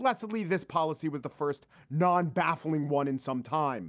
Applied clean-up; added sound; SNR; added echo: none; none; none; none.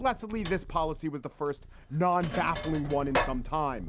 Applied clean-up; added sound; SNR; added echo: none; Purr + Sink (filling or washing); 6 dB; none.